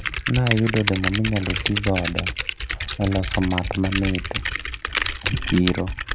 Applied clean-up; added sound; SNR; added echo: none; Typing; 3 dB; none.